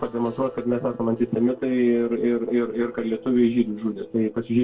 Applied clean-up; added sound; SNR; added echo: neural separator model SepFormer DNS4.